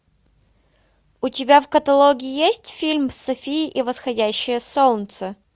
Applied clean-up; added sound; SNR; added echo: none; none; none; none.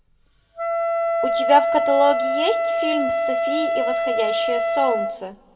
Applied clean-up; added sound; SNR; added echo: none; Wind instrument, woodwind instrument; -2 dB; reverberation time 1.2 s.